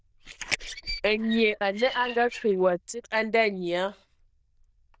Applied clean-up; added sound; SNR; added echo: neural diffusion model UNIVERSE++.